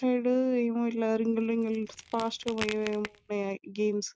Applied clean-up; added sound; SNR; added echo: none; Crack; 14 dB; none.